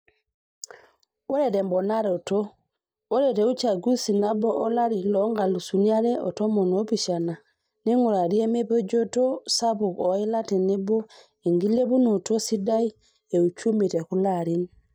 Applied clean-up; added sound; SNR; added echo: neural mask model DeepFilterNet 3.